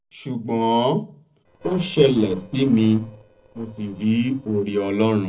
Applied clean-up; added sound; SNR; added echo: neural separator model SepFormer DNS4.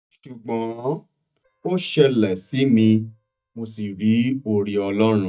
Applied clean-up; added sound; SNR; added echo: neural mask model DeepFilterNet 3.